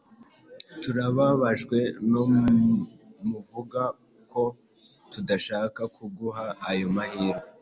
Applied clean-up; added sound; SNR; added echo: none; none; none; none.